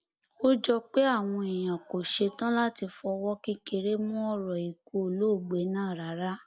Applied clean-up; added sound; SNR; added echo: none; none; none; none.